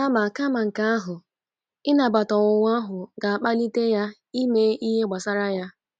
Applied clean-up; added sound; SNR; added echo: none; none; none; none.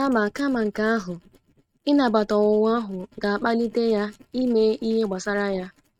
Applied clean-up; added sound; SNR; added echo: neural mask model RNNoise.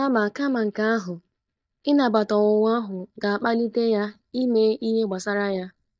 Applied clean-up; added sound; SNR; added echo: neural mask model DeepFilterNet 3.